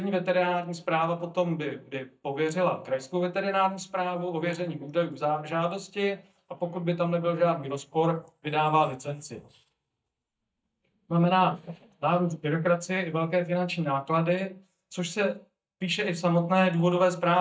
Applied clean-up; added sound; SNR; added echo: neural mask model DeepFilterNet 3.